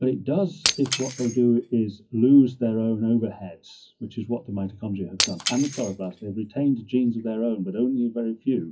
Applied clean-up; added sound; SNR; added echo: classical method WPE with log-MMSE.